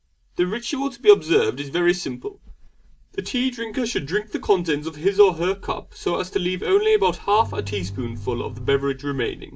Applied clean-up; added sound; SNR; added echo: none; Bowed string instrument; 11 dB; none.